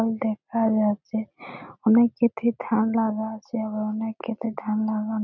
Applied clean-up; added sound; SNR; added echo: none; none; none; none.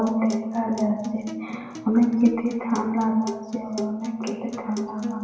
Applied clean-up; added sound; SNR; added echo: none; Acoustic guitar; 11 dB; reverberation time 1.1 s.